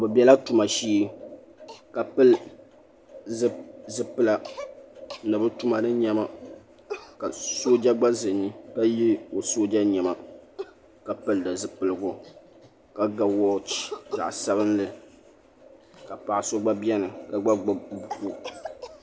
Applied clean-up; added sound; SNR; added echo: none; Cough; 19 dB; none.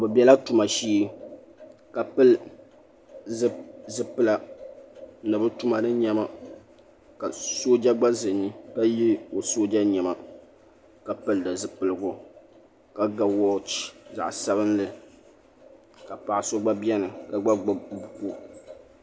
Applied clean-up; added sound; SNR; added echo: none; none; none; none.